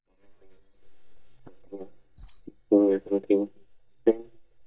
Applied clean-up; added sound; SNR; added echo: neural mask model DeepFilterNet 3.